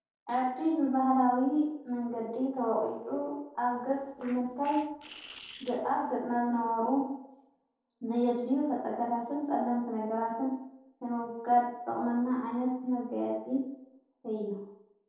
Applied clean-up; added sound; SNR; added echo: neural separator model SepFormer DNS4.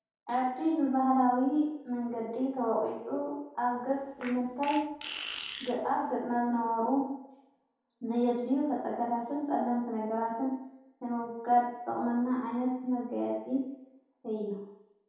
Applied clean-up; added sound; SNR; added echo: none; Fart; 12 dB; reverberation time 0.8 s.